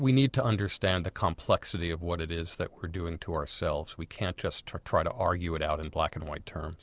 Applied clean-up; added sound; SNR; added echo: none; none; none; none.